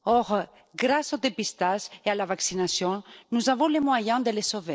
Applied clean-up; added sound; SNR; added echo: neural separator model SepFormer DNS4.